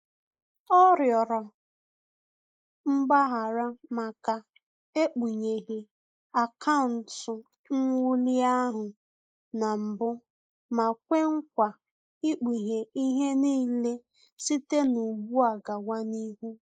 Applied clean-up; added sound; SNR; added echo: neural mask model Resemble Enhance denoiser.